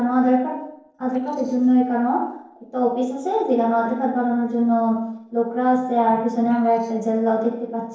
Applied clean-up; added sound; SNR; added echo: neural separator model SepFormer DNS4.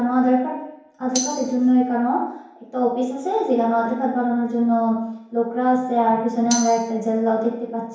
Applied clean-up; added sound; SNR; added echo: none; Tambourine; 8 dB; reverberation time 1.0 s.